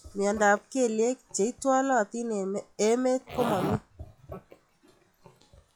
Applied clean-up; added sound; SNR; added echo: classical method log-MMSE.